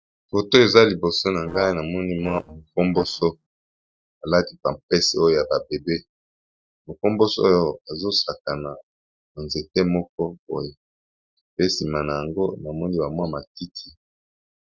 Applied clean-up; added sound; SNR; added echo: neural separator model SepFormer DNS4.